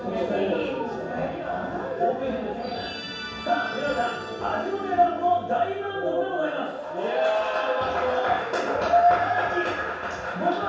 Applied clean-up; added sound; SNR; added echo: none; none; none; reverberation time 0.7 s.